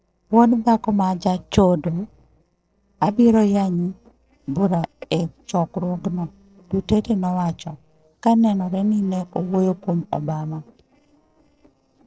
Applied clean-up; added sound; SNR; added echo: neural separator model SepFormer DNS4.